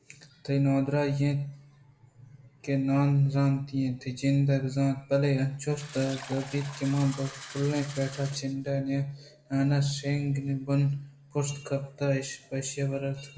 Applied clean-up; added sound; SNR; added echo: none; Fill (with liquid); 16 dB; reverberation time 0.5 s.